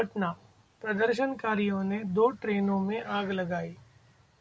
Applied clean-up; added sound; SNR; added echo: none; none; none; none.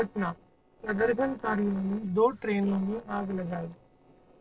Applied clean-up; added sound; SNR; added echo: neural separator model SepFormer DNS4.